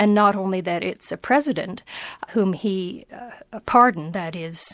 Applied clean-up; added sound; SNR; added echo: none; none; none; none.